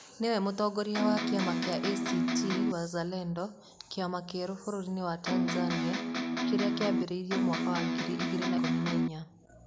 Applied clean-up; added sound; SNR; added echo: none; Electric guitar; -4 dB; none.